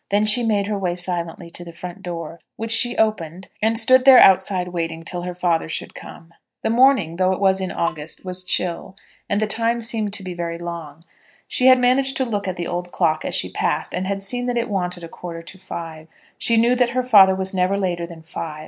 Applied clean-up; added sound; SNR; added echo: neural mask model DeepFilterNet 3.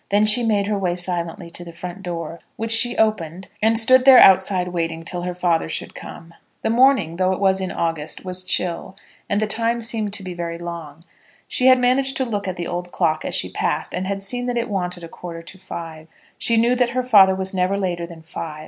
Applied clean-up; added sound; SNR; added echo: none; none; none; none.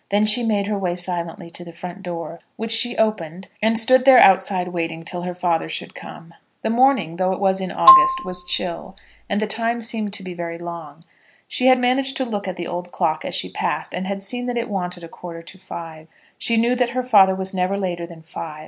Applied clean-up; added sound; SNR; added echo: none; Marimba, xylophone; -4 dB; none.